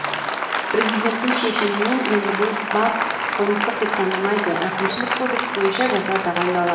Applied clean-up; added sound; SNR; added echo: none; Applause; 1 dB; reverberation time 0.9 s.